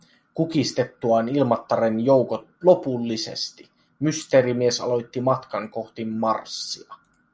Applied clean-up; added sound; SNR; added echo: none; none; none; none.